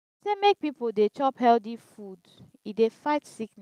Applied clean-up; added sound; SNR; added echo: none; none; none; none.